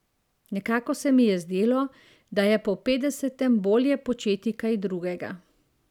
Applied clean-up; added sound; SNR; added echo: none; none; none; none.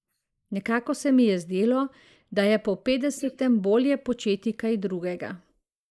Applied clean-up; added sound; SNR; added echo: neural mask model Resemble Enhance denoiser.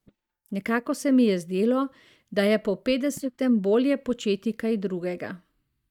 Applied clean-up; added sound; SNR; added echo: neural mask model DeepFilterNet 3.